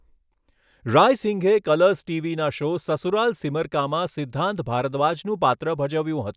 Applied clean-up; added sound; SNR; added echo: none; none; none; none.